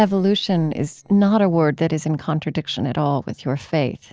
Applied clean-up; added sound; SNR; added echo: neural separator model SepFormer DNS4.